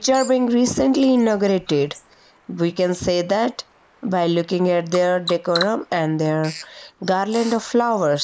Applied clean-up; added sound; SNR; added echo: neural mask model Resemble Enhance denoiser.